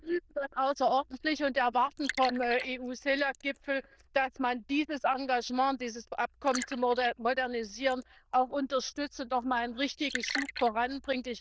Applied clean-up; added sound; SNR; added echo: neural diffusion model UNIVERSE++.